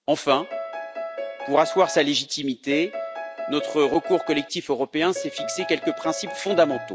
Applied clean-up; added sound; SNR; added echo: none; Piano; 8 dB; none.